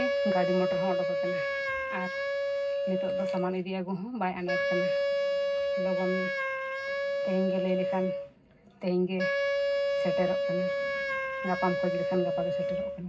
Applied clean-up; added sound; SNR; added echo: none; Wind instrument, woodwind instrument; -4 dB; reverberation time 0.4 s.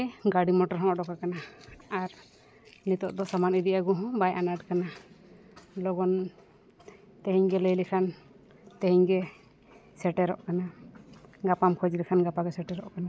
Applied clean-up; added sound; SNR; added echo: none; none; none; none.